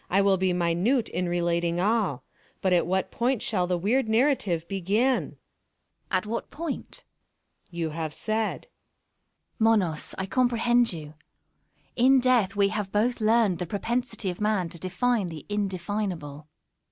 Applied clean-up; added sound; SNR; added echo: none; none; none; none.